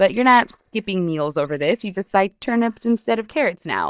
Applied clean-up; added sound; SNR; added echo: neural mask model DeepFilterNet 3.